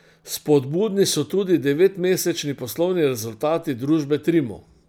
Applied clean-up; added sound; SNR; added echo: none; none; none; none.